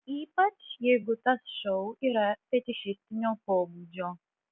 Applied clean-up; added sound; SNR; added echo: none; none; none; none.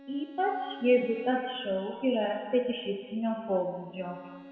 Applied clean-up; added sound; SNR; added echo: none; Bowed string instrument; 20 dB; reverberation time 2.0 s.